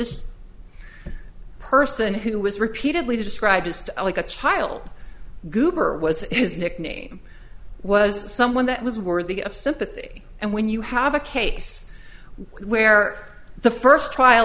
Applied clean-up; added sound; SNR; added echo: none; none; none; none.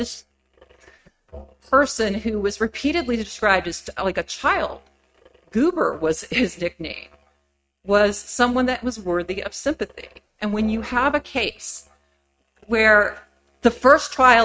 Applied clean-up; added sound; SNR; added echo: neural mask model RNNoise.